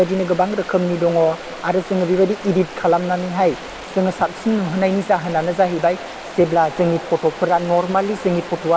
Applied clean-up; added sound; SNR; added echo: none; Stream; 16 dB; none.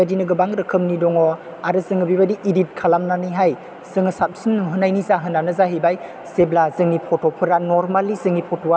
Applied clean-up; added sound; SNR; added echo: none; none; none; none.